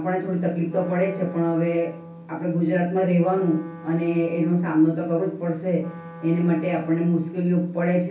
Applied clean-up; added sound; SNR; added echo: none; Wind instrument, woodwind instrument; 18 dB; reverberation time 0.6 s.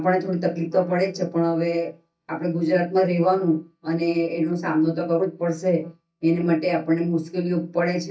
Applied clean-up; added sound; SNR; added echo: neural mask model DeepFilterNet 3.